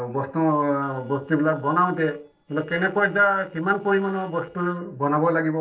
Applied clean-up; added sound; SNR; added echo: neural separator model SepFormer DNS4.